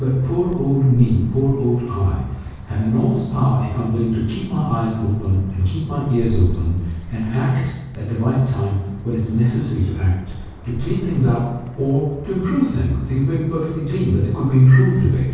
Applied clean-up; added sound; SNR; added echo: none; Bird; 15 dB; reverberation time 1.3 s.